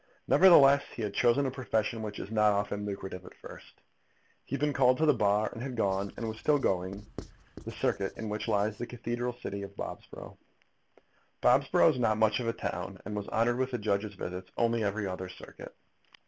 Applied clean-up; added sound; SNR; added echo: none; Writing; 19 dB; none.